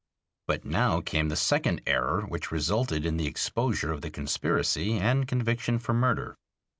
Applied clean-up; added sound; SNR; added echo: none; none; none; none.